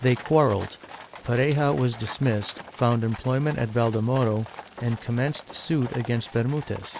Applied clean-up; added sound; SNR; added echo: none; Livestock, farm animals, working animals; 17 dB; none.